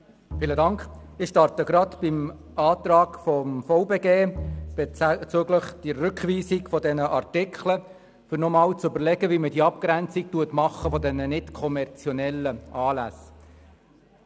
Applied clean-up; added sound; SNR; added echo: none; Bowed string instrument; 15 dB; none.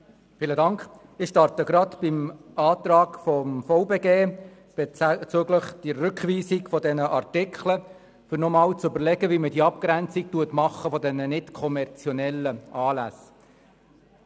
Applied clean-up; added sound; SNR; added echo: none; none; none; none.